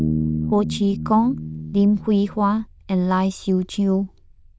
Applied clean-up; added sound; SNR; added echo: neural diffusion model UNIVERSE++.